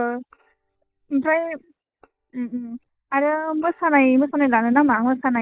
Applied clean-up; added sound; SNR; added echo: neural mask model DeepFilterNet 3.